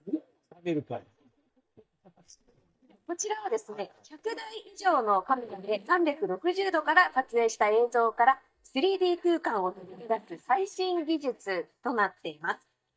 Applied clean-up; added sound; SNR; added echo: neural mask model DeepFilterNet 3.